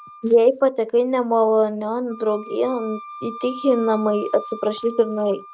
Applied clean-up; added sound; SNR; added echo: none; Wind instrument, woodwind instrument; 17 dB; none.